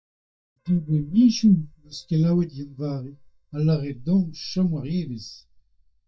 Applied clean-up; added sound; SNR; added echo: neural mask model DeepFilterNet 3.